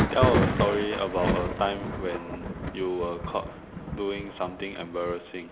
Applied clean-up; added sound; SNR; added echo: none; Thunder; 1 dB; none.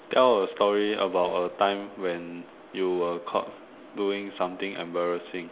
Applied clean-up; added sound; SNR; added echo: none; none; none; none.